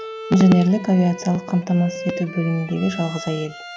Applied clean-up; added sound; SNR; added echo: none; Bowed string instrument; 13 dB; none.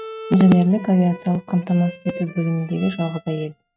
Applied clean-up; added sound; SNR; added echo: neural mask model RNNoise.